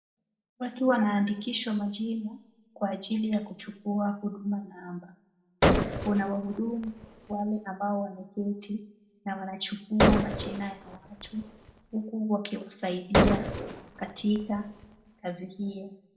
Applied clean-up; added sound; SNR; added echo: none; Gunshot, gunfire; -1 dB; reverberation time 0.7 s.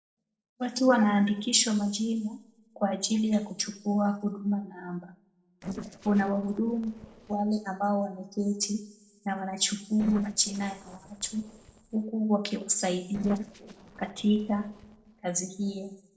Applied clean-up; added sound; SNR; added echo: neural separator model SepFormer DNS4.